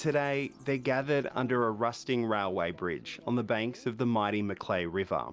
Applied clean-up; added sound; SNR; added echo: none; none; none; none.